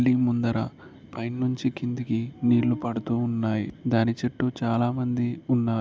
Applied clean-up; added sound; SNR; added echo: none; none; none; none.